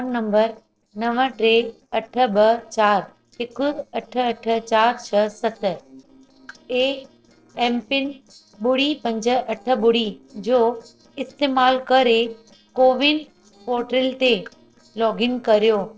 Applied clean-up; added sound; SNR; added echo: neural separator model SepFormer DNS4.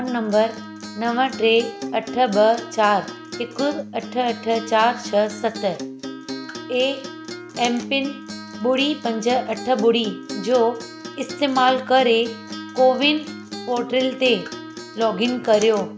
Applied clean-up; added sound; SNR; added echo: none; Acoustic guitar; 12 dB; none.